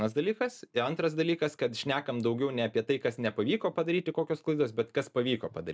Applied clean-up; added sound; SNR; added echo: none; none; none; none.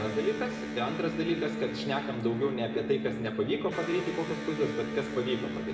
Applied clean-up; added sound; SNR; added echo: none; Electric guitar; 5 dB; reverberation time 1.1 s.